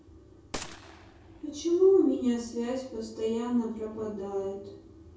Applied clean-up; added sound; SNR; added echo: none; Gunshot, gunfire; 17 dB; reverberation time 0.6 s.